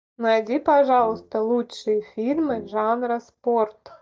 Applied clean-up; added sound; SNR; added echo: neural mask model DeepFilterNet 3.